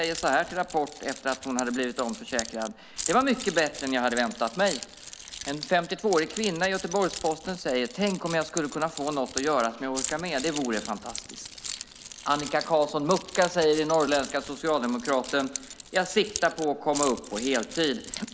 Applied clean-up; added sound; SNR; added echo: none; Keys jangling; 11 dB; none.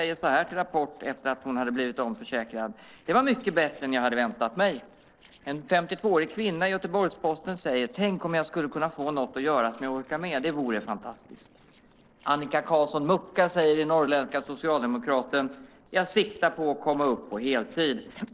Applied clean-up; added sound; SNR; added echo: neural separator model SepFormer DNS4.